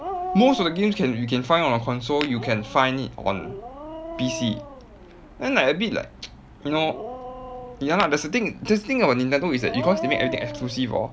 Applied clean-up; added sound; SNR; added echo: none; Dog + Tap / Glass; 11 dB; none.